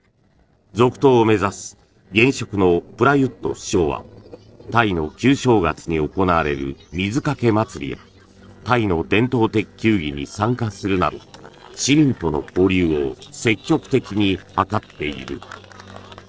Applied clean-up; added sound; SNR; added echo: neural separator model SepFormer DNS4.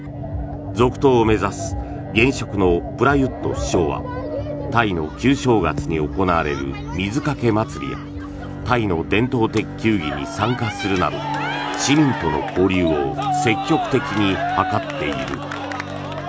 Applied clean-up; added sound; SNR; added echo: none; Bowed string instrument; 11 dB; none.